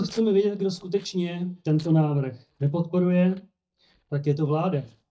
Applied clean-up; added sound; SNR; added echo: neural mask model DeepFilterNet 3.